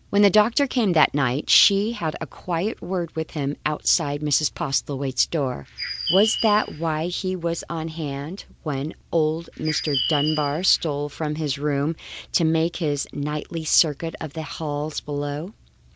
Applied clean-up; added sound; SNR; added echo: none; Bird; 6 dB; none.